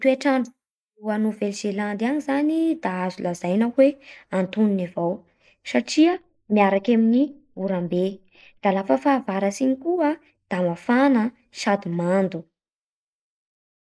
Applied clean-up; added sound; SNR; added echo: neural mask model Resemble Enhance denoiser.